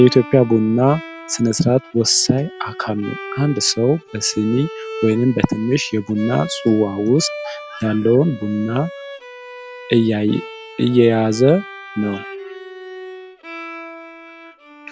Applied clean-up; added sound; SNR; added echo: none; Bowed string instrument; 15 dB; none.